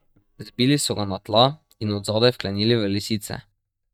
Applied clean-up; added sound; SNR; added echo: neural mask model DeepFilterNet 3.